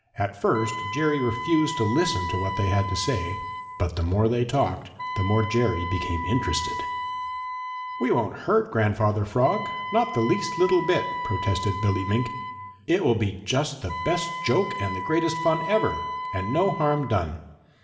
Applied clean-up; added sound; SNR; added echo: none; Wind instrument, woodwind instrument; 7 dB; reverberation time 1.1 s.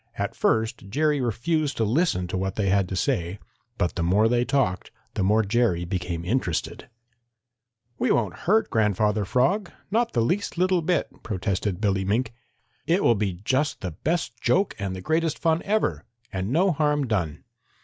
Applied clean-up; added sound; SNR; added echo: none; none; none; none.